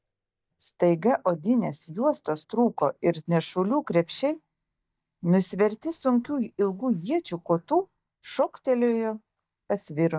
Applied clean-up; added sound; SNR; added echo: neural mask model DeepFilterNet 3.